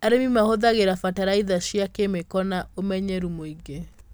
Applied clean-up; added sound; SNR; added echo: none; none; none; none.